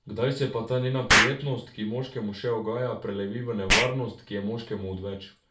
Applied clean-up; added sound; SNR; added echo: none; Explosion; 1 dB; reverberation time 0.3 s.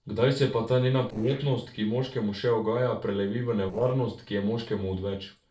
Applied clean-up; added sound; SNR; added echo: neural separator model SepFormer DNS4.